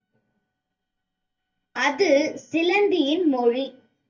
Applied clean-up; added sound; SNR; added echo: neural mask model DeepFilterNet 3.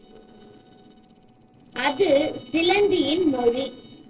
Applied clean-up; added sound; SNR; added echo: neural separator model SepFormer DNS4.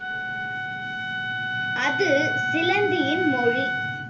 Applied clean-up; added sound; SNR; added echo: none; Wind instrument, woodwind instrument; 0 dB; reverberation time 0.3 s.